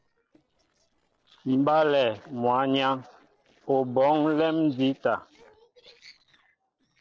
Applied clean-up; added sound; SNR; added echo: neural separator model SepFormer DNS4.